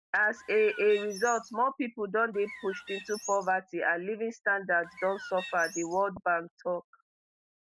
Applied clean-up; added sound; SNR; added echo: none; Bird; 14 dB; none.